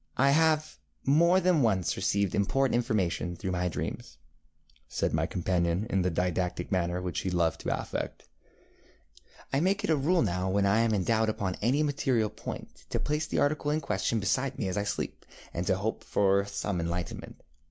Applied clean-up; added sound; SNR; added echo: none; none; none; none.